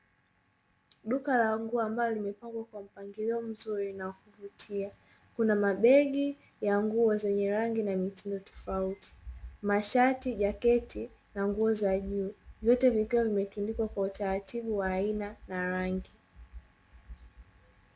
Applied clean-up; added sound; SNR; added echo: none; none; none; none.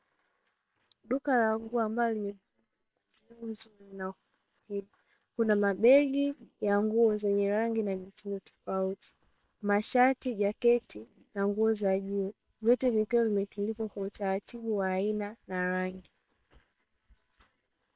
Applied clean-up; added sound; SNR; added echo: neural separator model SepFormer WHAM!.